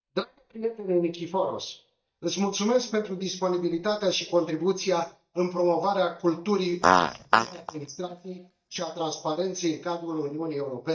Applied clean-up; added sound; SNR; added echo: neural mask model DeepFilterNet 3.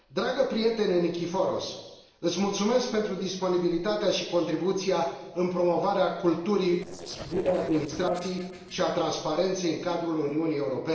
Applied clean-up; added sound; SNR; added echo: neural separator model SepFormer DNS4.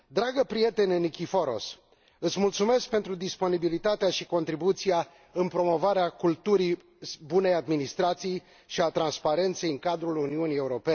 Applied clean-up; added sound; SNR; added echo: none; none; none; none.